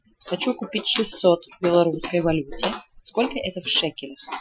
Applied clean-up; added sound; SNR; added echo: classical method Wiener filter.